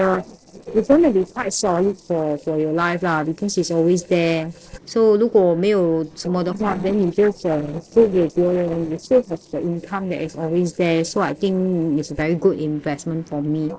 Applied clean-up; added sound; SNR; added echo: neural separator model SepFormer DNS4.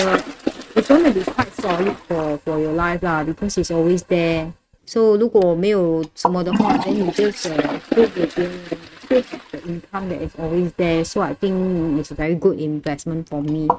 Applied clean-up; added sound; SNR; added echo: neural mask model RNNoise.